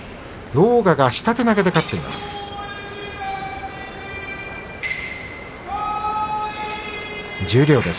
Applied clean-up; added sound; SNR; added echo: none; Shatter / Crushing; 17 dB; none.